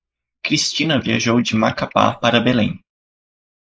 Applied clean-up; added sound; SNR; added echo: neural mask model Resemble Enhance denoiser.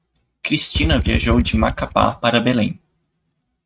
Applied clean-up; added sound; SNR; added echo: neural mask model RNNoise.